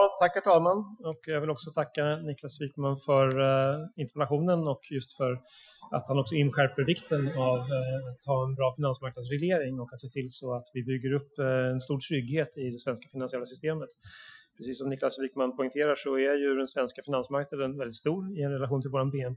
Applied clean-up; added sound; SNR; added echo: classical method Wiener filter.